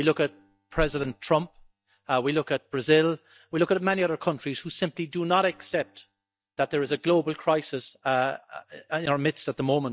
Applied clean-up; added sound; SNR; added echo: neural mask model DeepFilterNet 3.